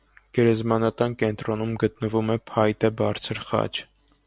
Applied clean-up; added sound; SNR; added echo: none; none; none; none.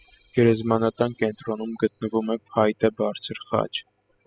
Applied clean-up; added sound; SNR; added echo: classical method spectral subtraction.